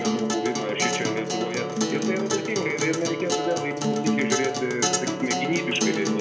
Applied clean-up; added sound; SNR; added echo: none; Acoustic guitar; -2 dB; reverberation time 0.7 s.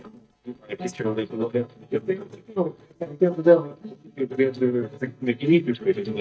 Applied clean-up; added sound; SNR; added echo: neural mask model DeepFilterNet 3.